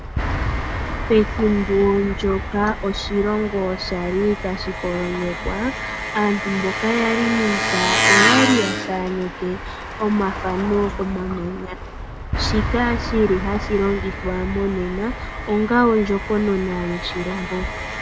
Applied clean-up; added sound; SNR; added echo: none; Engine; 3 dB; none.